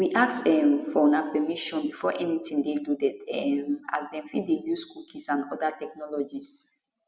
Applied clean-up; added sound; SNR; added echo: none; none; none; none.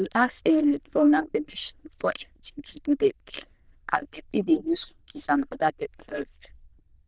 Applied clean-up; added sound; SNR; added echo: neural diffusion model UNIVERSE++.